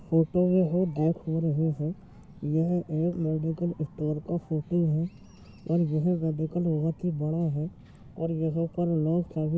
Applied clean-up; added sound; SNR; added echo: none; none; none; none.